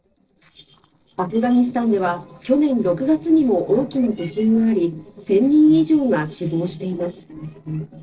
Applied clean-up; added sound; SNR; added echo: neural separator model SepFormer DNS4.